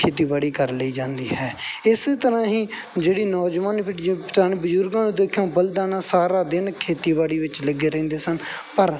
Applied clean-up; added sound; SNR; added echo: none; none; none; none.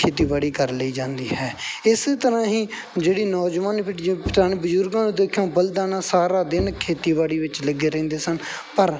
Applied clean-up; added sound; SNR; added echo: none; Bowed string instrument; 13 dB; none.